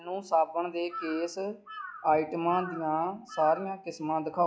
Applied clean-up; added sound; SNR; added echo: classical method log-MMSE.